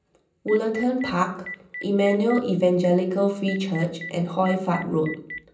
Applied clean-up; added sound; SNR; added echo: none; Telephone; 15 dB; reverberation time 0.6 s.